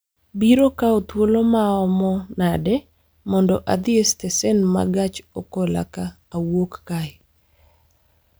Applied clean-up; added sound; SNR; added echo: none; none; none; none.